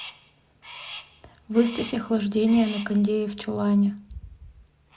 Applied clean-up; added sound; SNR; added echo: none; Crow; 19 dB; none.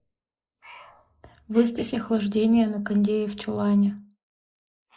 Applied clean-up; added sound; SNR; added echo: neural mask model Resemble Enhance denoiser.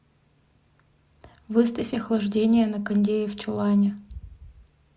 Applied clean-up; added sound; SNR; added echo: none; none; none; none.